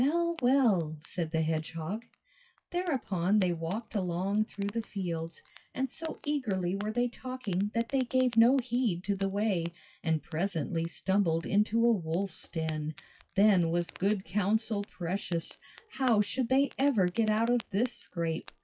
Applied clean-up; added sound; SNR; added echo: classical method WPE with log-MMSE.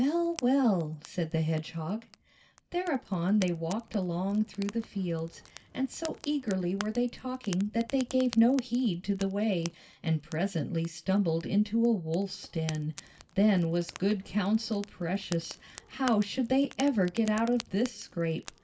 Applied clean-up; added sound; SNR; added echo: none; Fire; 20 dB; reverberation time 0.2 s.